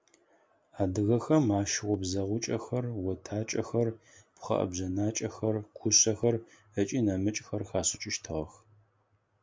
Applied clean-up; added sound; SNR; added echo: none; none; none; none.